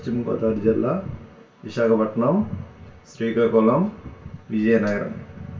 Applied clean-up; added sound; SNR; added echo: none; none; none; reverberation time 0.3 s.